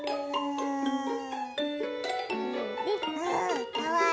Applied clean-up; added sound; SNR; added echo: none; none; none; none.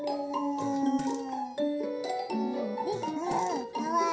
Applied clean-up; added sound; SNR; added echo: none; Fart; 19 dB; reverberation time 0.3 s.